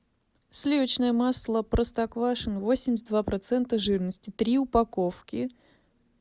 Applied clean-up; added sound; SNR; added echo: none; none; none; none.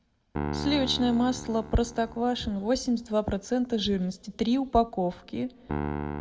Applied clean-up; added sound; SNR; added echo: none; Piano; 10 dB; reverberation time 1.2 s.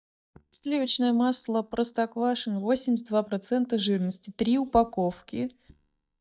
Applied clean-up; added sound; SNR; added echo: neural mask model DeepFilterNet 3.